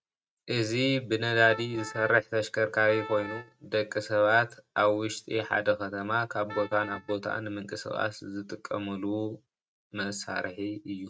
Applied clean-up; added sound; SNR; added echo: neural mask model RNNoise.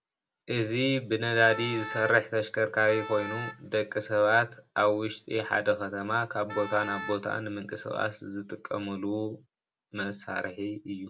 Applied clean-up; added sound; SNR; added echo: none; Wind instrument, woodwind instrument; 11 dB; none.